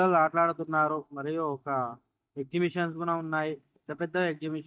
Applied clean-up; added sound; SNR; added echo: neural mask model DeepFilterNet 3.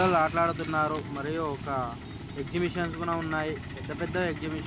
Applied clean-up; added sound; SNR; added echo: none; Hiss; 19 dB; none.